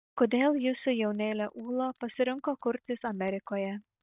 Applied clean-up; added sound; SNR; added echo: neural mask model RNNoise.